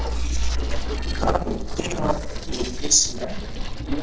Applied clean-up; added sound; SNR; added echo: neural separator model SepFormer DNS4.